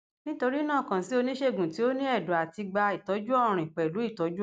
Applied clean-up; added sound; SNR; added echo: none; none; none; none.